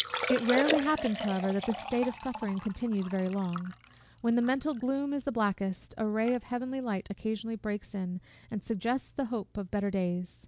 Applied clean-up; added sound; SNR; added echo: none; Liquid; 9 dB; none.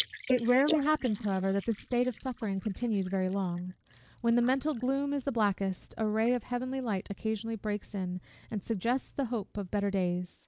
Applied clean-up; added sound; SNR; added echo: neural mask model Resemble Enhance denoiser.